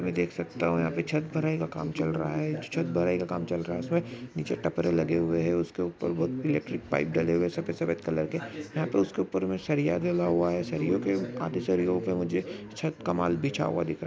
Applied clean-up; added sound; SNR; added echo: none; none; none; none.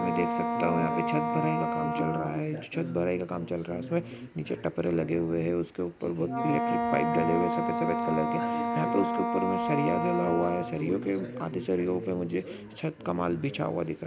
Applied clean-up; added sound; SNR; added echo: none; Wind instrument, woodwind instrument; 2 dB; none.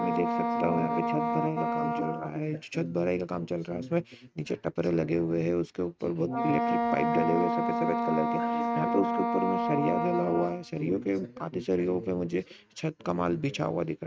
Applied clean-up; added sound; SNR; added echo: neural mask model RNNoise.